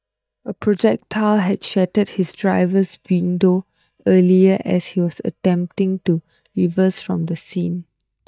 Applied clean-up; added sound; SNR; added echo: neural mask model DeepFilterNet 3.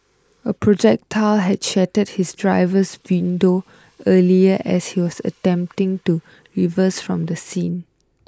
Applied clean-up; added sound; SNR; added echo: neural mask model Resemble Enhance denoiser.